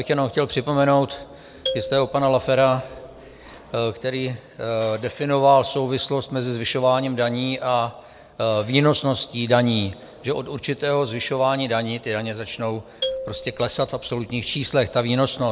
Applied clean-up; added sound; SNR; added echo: none; Marimba, xylophone; 11 dB; none.